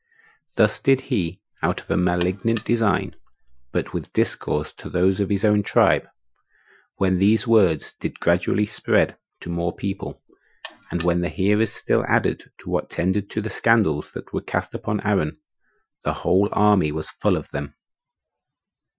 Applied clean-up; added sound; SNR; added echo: classical method Wiener filter.